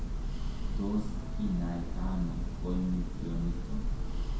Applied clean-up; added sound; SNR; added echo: none; Church bell; -3 dB; reverberation time 0.7 s.